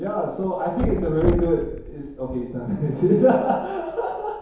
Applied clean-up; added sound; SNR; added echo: none; Thump, thud; 8 dB; reverberation time 1.0 s.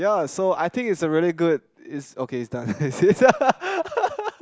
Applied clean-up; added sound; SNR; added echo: none; none; none; none.